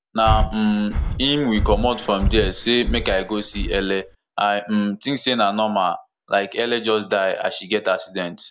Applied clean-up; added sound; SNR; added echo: none; Breathing; 3 dB; none.